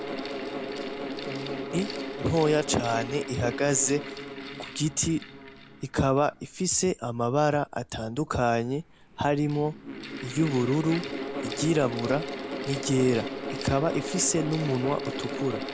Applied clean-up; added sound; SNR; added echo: none; Mechanical fan; 8 dB; none.